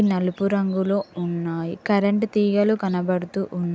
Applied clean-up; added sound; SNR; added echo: none; none; none; none.